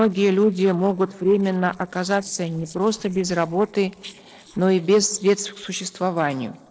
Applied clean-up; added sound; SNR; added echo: neural separator model SepFormer DNS4.